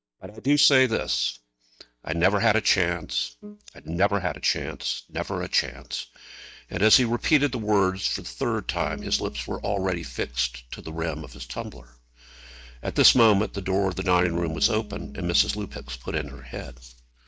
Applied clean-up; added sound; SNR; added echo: neural mask model DeepFilterNet 3.